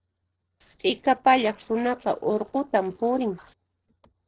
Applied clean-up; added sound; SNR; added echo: neural separator model SepFormer DNS4.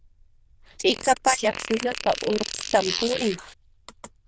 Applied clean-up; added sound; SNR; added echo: neural diffusion model UNIVERSE++.